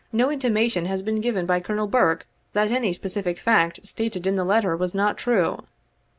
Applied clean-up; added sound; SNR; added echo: none; none; none; none.